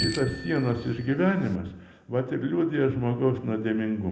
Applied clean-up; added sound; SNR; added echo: none; Bicycle bell; 14 dB; reverberation time 0.7 s.